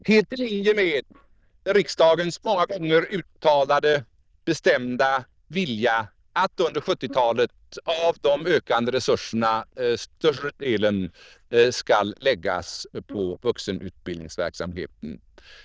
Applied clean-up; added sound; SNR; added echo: neural diffusion model UNIVERSE++.